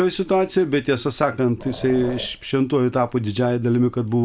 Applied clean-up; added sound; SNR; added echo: none; Growling; 15 dB; none.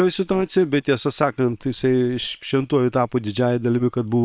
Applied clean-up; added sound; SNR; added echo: neural separator model SepFormer WHAM!.